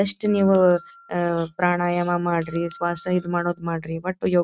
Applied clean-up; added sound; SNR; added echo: none; Bell; 13 dB; none.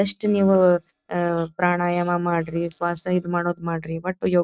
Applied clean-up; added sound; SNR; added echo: neural separator model SepFormer DNS4.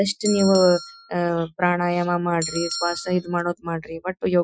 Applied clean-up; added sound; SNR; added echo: classical method Wiener filter.